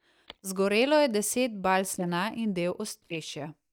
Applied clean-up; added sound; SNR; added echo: neural mask model DeepFilterNet 3.